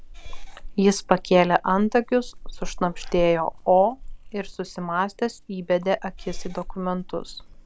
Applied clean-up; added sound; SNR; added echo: none; Meow / Purr; 11 dB; none.